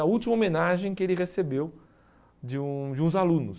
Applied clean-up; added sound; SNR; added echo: none; none; none; none.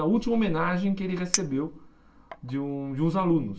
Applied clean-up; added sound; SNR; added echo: none; Chink, clink; 12 dB; reverberation time 0.2 s.